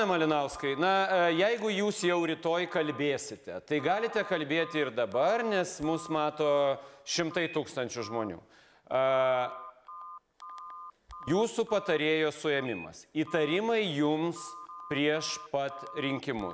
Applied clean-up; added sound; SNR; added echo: none; Telephone; 17 dB; none.